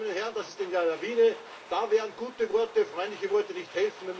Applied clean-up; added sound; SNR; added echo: none; Domestic sounds, home sounds; 19 dB; reverberation time 0.2 s.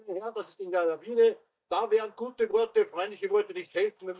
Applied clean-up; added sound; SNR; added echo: neural mask model DeepFilterNet 3.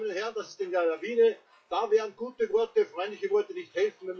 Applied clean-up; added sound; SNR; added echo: classical method WPE with log-MMSE.